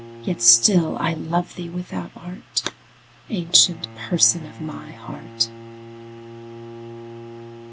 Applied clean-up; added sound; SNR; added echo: none; Bowed string instrument; 16 dB; none.